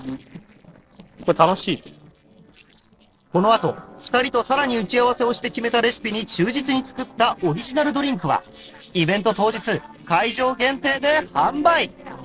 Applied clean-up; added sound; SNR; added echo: neural separator model SepFormer DNS4.